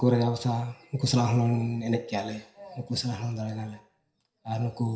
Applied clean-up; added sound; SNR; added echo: none; none; none; reverberation time 0.5 s.